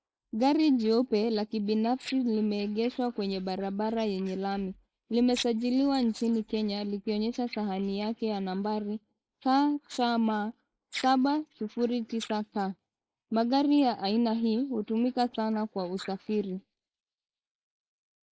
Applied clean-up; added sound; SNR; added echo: neural mask model Resemble Enhance denoiser.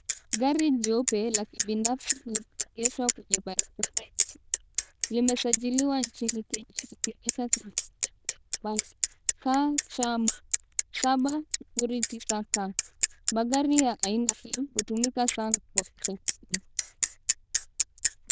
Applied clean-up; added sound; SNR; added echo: neural diffusion model UNIVERSE++.